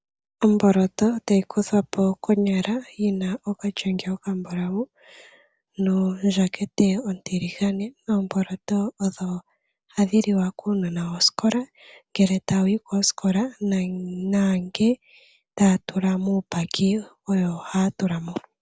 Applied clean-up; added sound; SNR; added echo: none; none; none; none.